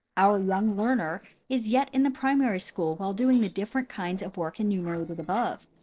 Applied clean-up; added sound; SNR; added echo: neural separator model SepFormer DNS4.